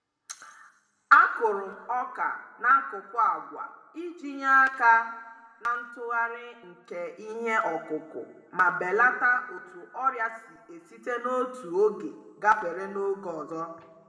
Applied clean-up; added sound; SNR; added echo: none; none; none; reverberation time 1.4 s.